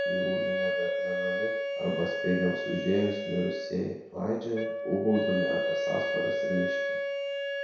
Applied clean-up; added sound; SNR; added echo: none; Wind instrument, woodwind instrument; -1 dB; reverberation time 0.7 s.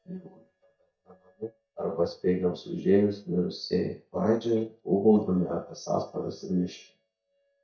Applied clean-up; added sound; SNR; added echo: neural mask model DeepFilterNet 3.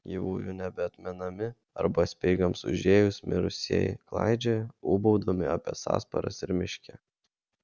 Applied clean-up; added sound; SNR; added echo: none; none; none; none.